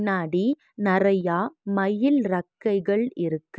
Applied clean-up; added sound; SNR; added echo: none; none; none; none.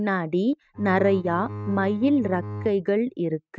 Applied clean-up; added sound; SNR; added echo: neural mask model RNNoise.